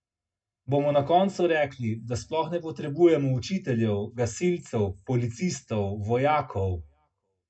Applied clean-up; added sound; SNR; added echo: none; none; none; reverberation time 0.2 s.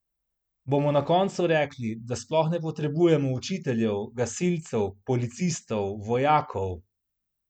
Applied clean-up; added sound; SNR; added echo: none; none; none; none.